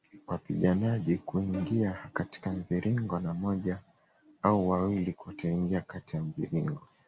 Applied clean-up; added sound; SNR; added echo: none; Bowed string instrument; 16 dB; none.